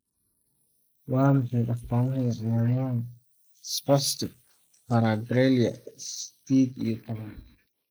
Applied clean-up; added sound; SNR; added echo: neural mask model Resemble Enhance denoiser.